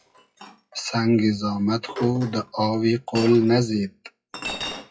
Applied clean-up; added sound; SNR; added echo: classical method WPE with log-MMSE.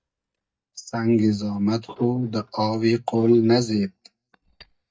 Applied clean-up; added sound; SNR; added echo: neural mask model DeepFilterNet 3.